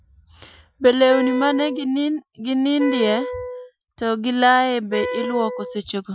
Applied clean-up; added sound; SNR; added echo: classical method Wiener filter.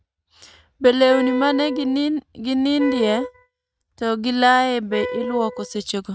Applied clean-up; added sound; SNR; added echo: neural mask model RNNoise.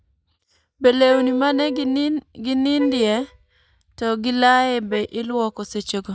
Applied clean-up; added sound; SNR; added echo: neural mask model DeepFilterNet 3.